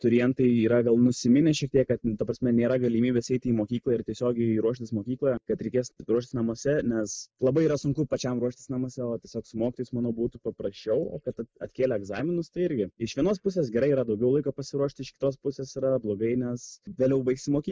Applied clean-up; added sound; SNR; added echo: neural mask model Resemble Enhance denoiser.